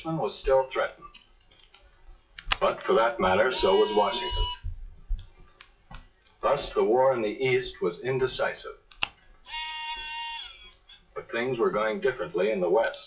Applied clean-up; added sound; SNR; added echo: classical method WPE with log-MMSE.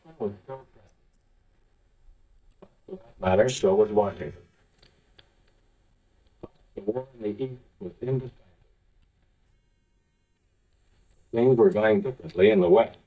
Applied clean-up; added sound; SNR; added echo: neural mask model DeepFilterNet 3.